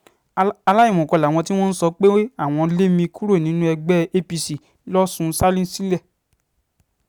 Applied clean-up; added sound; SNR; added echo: none; none; none; none.